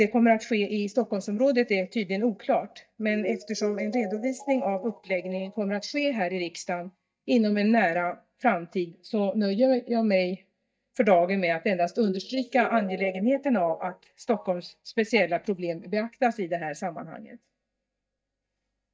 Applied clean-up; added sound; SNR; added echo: neural mask model DeepFilterNet 3.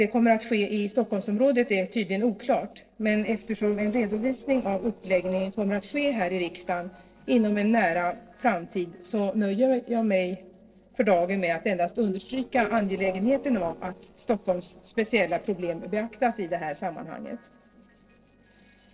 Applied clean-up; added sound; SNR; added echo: neural separator model SepFormer DNS4.